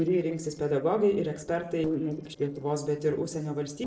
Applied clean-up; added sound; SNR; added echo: neural separator model SepFormer DNS4.